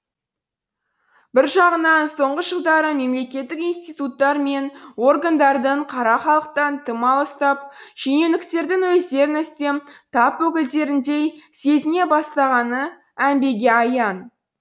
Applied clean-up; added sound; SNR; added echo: none; none; none; none.